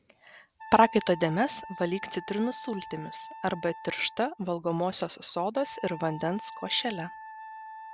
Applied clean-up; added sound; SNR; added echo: none; Wind instrument, woodwind instrument; 15 dB; none.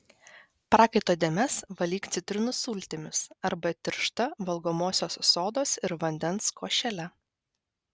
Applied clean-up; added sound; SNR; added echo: none; none; none; none.